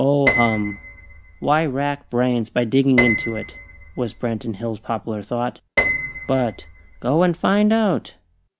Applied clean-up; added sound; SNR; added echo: none; Piano; 7 dB; none.